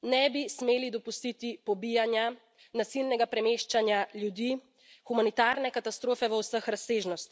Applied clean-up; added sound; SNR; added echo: none; none; none; none.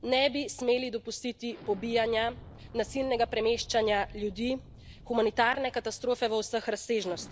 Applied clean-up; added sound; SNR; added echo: none; Explosion; 19 dB; none.